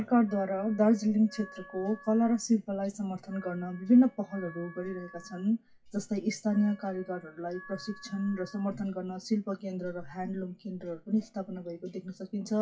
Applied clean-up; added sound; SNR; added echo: classical method WPE with log-MMSE.